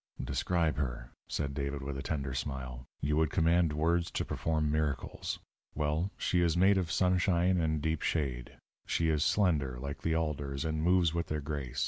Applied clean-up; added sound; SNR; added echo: none; none; none; none.